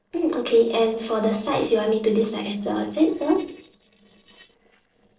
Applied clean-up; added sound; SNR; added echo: neural separator model SepFormer DNS4.